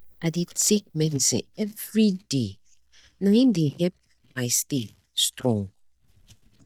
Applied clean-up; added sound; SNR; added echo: neural mask model DeepFilterNet 3.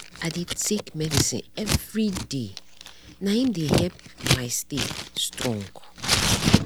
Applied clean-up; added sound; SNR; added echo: none; Scissors; 0 dB; none.